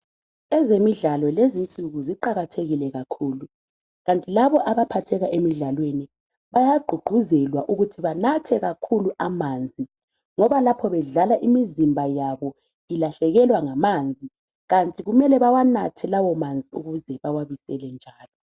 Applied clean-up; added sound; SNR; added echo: none; none; none; none.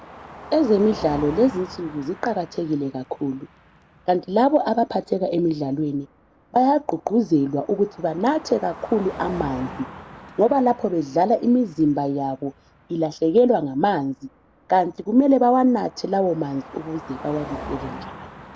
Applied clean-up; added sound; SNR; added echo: none; Car passing by; 18 dB; none.